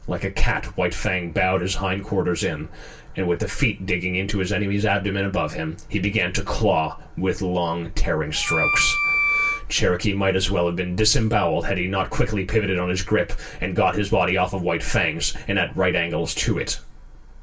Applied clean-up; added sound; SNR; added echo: none; Wind instrument, woodwind instrument; 0 dB; reverberation time 0.2 s.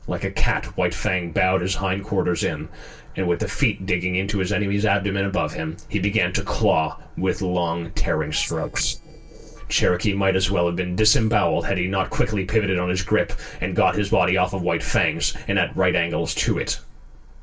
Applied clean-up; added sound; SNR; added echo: neural separator model SepFormer DNS4.